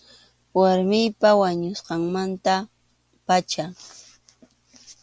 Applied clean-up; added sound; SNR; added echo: none; none; none; none.